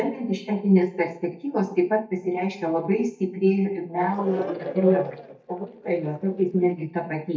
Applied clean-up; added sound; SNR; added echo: neural mask model DeepFilterNet 3.